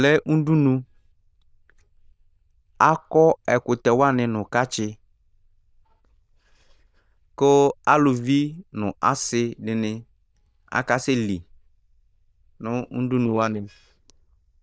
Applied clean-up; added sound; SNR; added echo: neural diffusion model UNIVERSE++.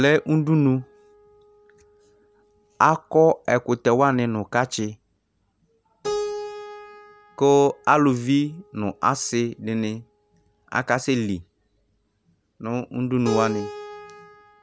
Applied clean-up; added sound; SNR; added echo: none; Keyboard (musical); 14 dB; none.